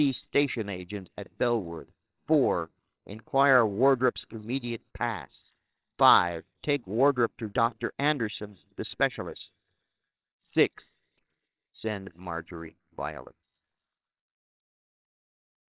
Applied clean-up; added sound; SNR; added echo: neural separator model SepFormer WHAMR!.